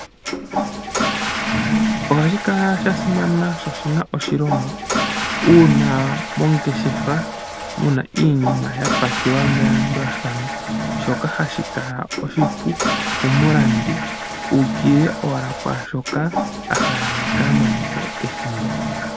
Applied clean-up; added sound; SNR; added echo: none; Toilet flush / Water; 2 dB; none.